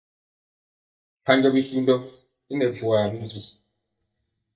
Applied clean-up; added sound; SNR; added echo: neural mask model DeepFilterNet 3.